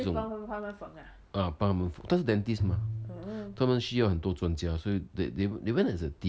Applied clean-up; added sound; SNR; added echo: none; Bowed string instrument; 7 dB; none.